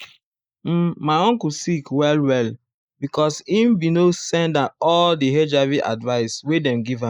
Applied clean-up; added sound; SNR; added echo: neural mask model Resemble Enhance denoiser.